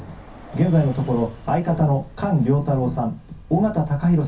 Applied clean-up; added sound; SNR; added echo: none; Bus; 19 dB; reverberation time 0.3 s.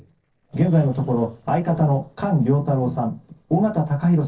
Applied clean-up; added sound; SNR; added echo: neural separator model SepFormer DNS4.